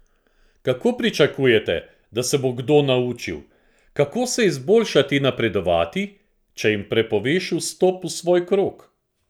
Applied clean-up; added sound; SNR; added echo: none; none; none; none.